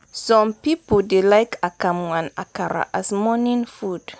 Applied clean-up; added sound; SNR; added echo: none; none; none; none.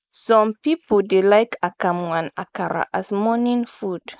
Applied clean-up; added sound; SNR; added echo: neural mask model Resemble Enhance denoiser.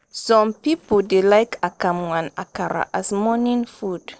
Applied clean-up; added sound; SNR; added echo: neural separator model SepFormer DNS4.